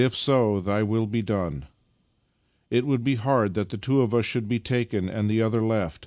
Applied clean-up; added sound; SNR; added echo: none; none; none; none.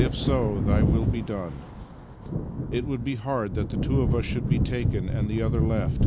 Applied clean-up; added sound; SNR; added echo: none; Thunder / Wind; -3 dB; none.